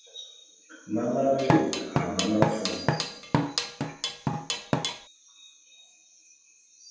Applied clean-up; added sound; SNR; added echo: none; Drum kit; -3 dB; reverberation time 1.1 s.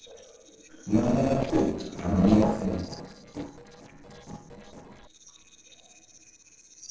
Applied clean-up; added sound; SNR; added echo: neural separator model SepFormer DNS4.